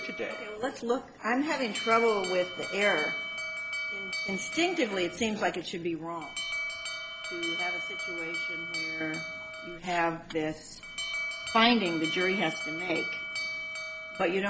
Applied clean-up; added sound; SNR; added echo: none; Alarm; 5 dB; none.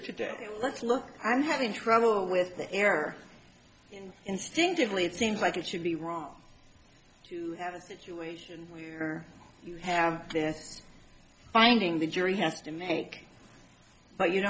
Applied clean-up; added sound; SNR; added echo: none; none; none; none.